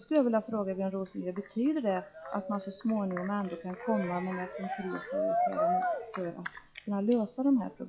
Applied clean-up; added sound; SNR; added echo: classical method log-MMSE.